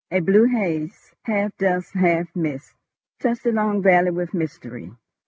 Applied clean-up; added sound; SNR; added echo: none; none; none; none.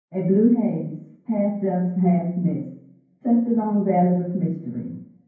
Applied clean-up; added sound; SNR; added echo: none; none; none; reverberation time 0.9 s.